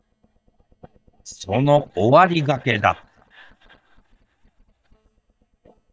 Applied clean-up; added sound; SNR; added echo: neural mask model DeepFilterNet 3.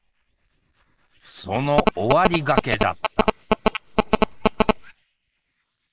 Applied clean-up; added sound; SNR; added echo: neural mask model Resemble Enhance denoiser.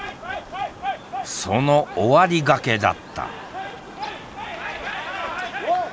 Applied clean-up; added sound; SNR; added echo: none; none; none; none.